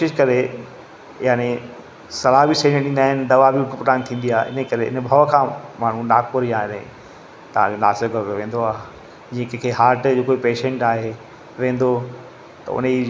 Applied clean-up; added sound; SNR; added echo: none; none; none; none.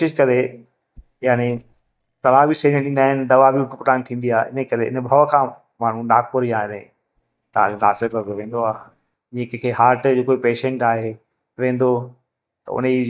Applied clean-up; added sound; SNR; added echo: neural mask model DeepFilterNet 3.